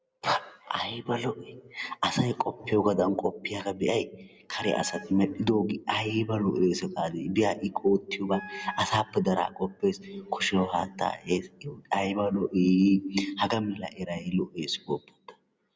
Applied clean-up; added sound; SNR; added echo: none; Wind instrument, woodwind instrument; 16 dB; none.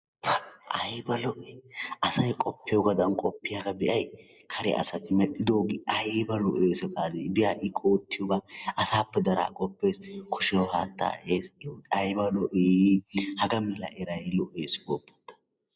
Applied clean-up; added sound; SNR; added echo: neural mask model Resemble Enhance denoiser.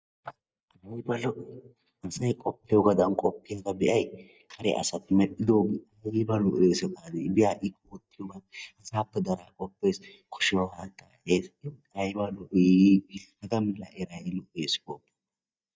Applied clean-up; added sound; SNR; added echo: neural mask model DeepFilterNet 3.